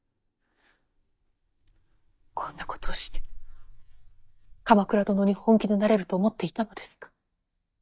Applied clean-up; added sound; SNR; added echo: neural mask model DeepFilterNet 3.